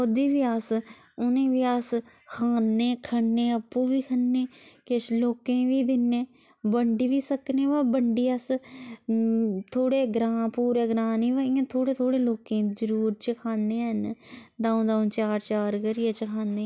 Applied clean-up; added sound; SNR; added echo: none; none; none; none.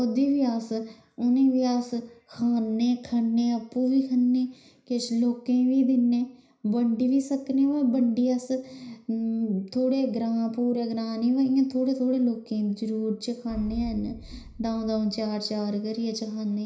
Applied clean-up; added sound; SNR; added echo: none; Boom; 16 dB; reverberation time 0.5 s.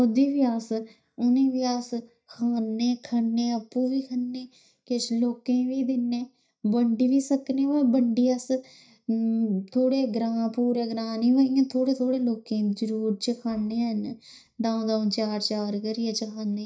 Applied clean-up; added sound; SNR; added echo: neural mask model DeepFilterNet 3.